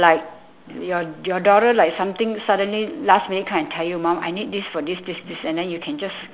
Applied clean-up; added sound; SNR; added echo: none; none; none; none.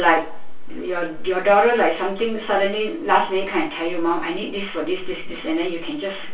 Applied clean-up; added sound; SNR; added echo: none; none; none; reverberation time 0.2 s.